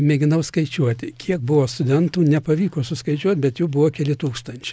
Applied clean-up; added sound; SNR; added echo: none; none; none; none.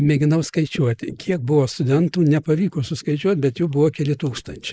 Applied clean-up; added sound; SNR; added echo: neural mask model Resemble Enhance denoiser.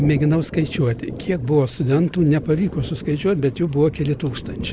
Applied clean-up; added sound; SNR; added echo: none; Thunder; 12 dB; none.